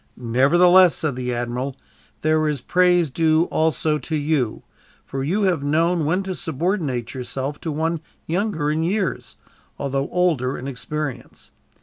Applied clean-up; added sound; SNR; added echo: none; none; none; none.